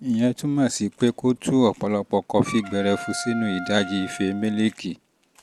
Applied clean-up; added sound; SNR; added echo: none; Wind instrument, woodwind instrument; 14 dB; none.